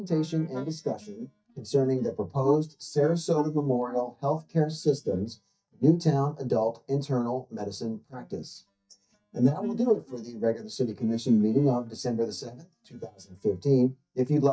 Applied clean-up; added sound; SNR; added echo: neural mask model DeepFilterNet 3.